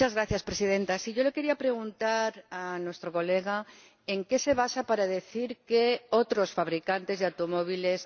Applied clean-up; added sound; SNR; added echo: none; none; none; none.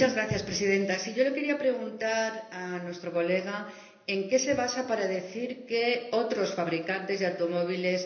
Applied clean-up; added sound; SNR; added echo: none; none; none; reverberation time 0.8 s.